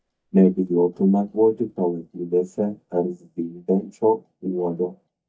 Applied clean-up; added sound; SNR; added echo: neural mask model DeepFilterNet 3.